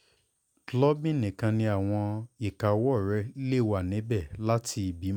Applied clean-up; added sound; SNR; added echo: none; none; none; none.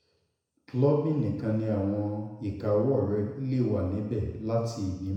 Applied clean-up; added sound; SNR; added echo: none; none; none; reverberation time 1.0 s.